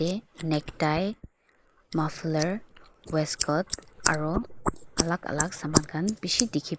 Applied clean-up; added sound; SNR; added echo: neural mask model Resemble Enhance denoiser.